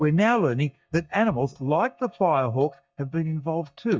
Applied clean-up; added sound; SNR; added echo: neural mask model DeepFilterNet 3.